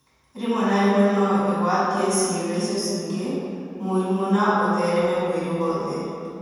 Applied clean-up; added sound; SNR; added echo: none; none; none; reverberation time 2.1 s.